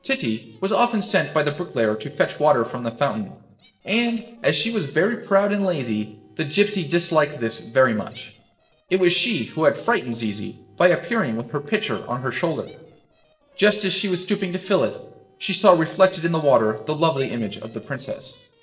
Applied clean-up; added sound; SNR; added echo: neural separator model SepFormer DNS4.